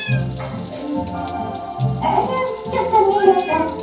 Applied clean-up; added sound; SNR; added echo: none; Meow; 17 dB; reverberation time 0.9 s.